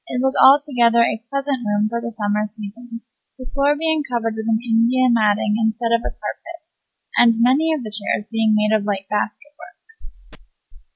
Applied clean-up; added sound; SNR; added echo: none; none; none; none.